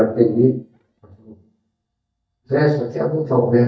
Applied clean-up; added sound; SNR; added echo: neural mask model DeepFilterNet 3.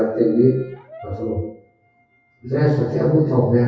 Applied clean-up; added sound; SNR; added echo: classical method WPE with log-MMSE.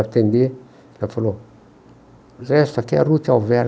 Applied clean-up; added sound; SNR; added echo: none; none; none; none.